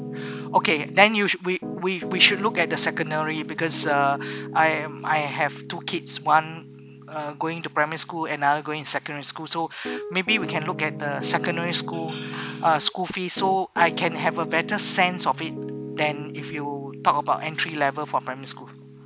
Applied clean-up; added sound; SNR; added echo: none; Piano; 10 dB; none.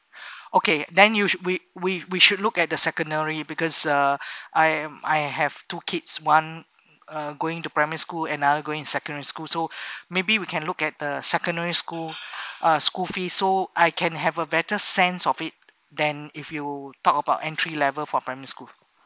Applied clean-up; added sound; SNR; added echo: none; none; none; none.